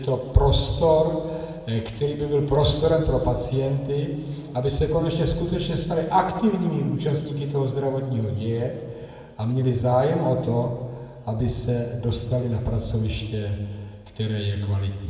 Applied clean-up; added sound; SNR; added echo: none; none; none; reverberation time 1.6 s.